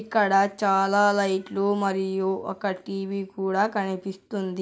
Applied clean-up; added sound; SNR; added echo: none; none; none; none.